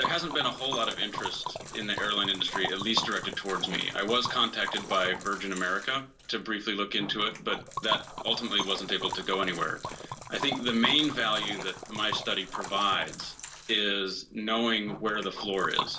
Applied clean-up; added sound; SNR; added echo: none; Liquid; 9 dB; reverberation time 0.2 s.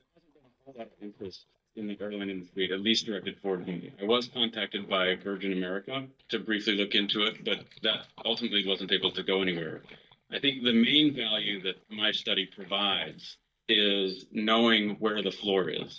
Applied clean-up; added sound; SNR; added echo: neural mask model DeepFilterNet 3.